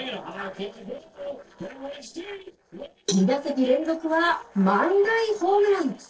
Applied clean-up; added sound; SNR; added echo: neural separator model SepFormer DNS4.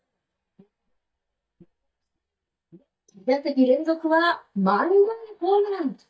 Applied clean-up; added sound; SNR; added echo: neural mask model DeepFilterNet 3.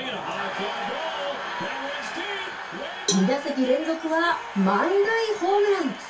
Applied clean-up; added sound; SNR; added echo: none; Cowbell; 11 dB; reverberation time 0.2 s.